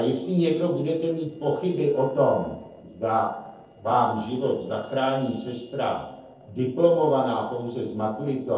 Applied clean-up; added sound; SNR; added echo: neural separator model SepFormer DNS4.